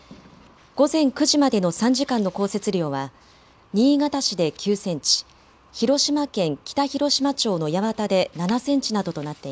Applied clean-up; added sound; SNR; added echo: none; none; none; none.